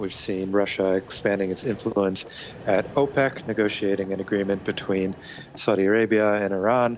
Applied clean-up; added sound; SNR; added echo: none; Vehicle; 19 dB; none.